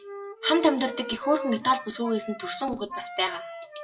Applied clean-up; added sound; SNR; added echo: classical method WPE with log-MMSE.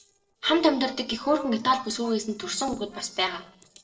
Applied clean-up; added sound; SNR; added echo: neural separator model SepFormer DNS4.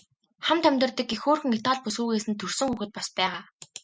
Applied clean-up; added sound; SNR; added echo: none; none; none; none.